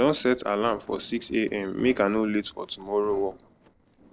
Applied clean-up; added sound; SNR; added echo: neural separator model SepFormer DNS4.